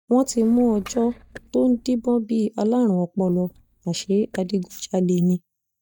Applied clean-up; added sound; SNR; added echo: neural mask model DeepFilterNet 3.